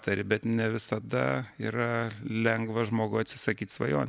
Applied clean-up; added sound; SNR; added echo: none; none; none; none.